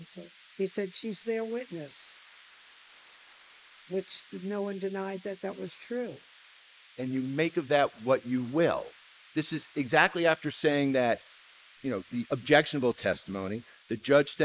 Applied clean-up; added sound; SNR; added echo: neural mask model Resemble Enhance denoiser.